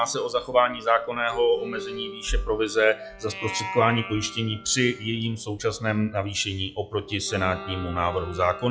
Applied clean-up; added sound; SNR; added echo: classical method log-MMSE.